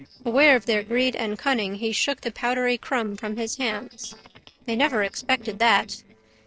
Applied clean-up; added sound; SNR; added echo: neural separator model SepFormer DNS4.